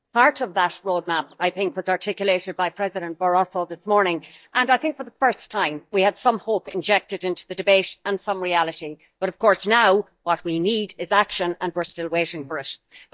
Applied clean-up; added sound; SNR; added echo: neural mask model DeepFilterNet 3.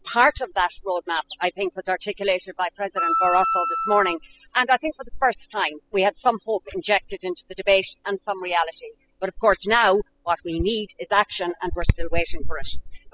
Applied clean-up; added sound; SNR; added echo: classical method spectral subtraction.